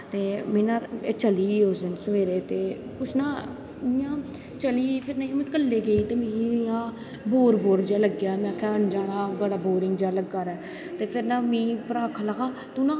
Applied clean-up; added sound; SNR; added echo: none; none; none; none.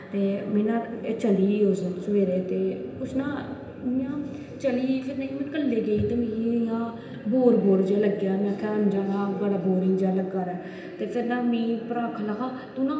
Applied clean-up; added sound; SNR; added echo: none; none; none; reverberation time 0.8 s.